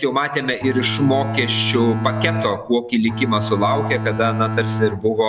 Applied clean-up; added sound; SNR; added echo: none; Bowed string instrument; 5 dB; none.